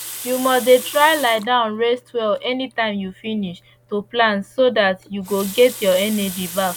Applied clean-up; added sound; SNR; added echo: none; Water tap, faucet; 16 dB; none.